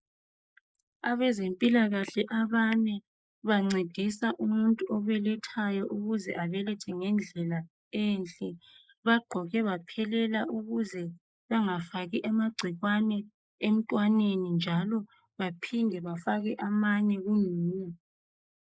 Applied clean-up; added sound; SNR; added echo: neural mask model Resemble Enhance denoiser.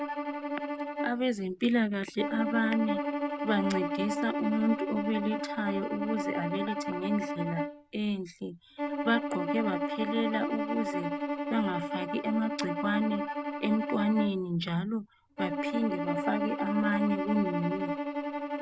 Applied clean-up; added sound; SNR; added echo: none; Bowed string instrument; 2 dB; none.